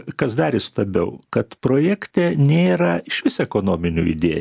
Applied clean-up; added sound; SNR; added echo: none; none; none; none.